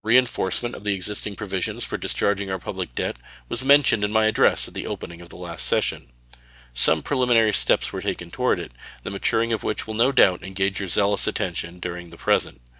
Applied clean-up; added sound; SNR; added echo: neural mask model DeepFilterNet 3.